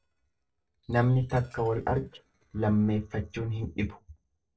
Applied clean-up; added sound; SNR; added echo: neural separator model SepFormer DNS4.